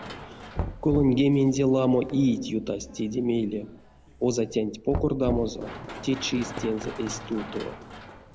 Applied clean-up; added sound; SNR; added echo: none; Knock + Run; 11 dB; none.